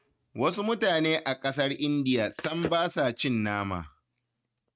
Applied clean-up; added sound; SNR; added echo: neural mask model RNNoise.